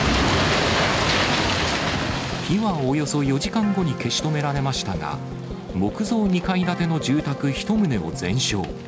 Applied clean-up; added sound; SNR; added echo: none; none; none; none.